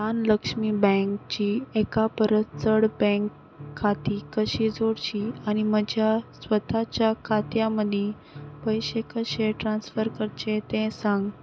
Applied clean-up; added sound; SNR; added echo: none; Piano; 18 dB; none.